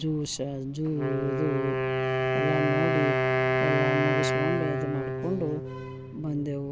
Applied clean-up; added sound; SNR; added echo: none; Wind instrument, woodwind instrument; -3 dB; none.